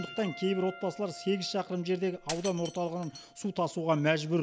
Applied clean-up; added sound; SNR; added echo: none; Piano + Shatter; 16 dB; none.